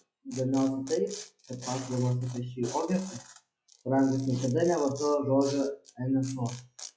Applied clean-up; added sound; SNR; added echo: classical method log-MMSE.